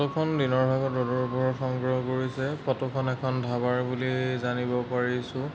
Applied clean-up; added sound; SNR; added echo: none; Piano; 19 dB; none.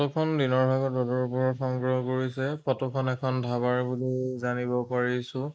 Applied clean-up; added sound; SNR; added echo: neural mask model Resemble Enhance denoiser.